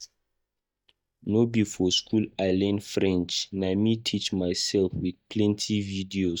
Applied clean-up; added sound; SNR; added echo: neural mask model DeepFilterNet 3.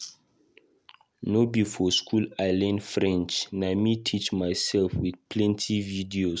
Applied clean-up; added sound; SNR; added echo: none; none; none; none.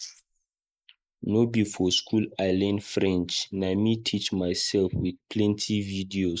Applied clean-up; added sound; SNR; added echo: neural mask model Resemble Enhance denoiser.